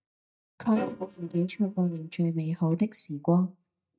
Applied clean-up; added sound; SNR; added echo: neural mask model DeepFilterNet 3.